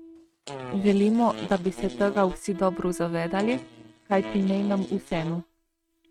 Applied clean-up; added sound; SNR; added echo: neural mask model RNNoise.